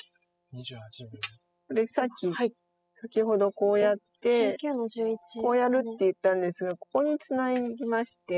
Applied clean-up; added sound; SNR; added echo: classical method spectral subtraction.